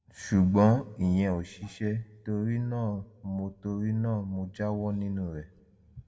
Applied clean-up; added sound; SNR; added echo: none; none; none; reverberation time 0.4 s.